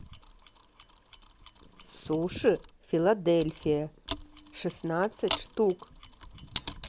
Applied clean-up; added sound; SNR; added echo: none; Mechanisms; 10 dB; none.